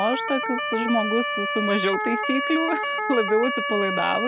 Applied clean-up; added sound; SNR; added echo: none; Motor vehicle (road) / Siren; 2 dB; none.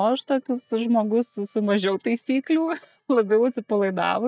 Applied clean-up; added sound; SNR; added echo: neural mask model DeepFilterNet 3.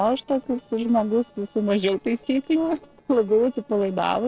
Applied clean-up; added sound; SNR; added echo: neural separator model SepFormer DNS4.